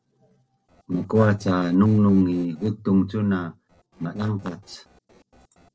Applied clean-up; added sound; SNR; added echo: neural separator model SepFormer DNS4.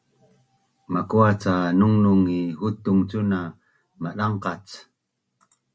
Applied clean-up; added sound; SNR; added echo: none; none; none; none.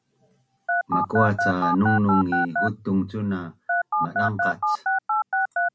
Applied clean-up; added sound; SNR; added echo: none; Telephone; -2 dB; none.